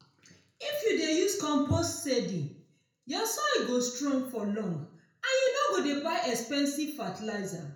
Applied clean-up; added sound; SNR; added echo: none; none; none; reverberation time 0.5 s.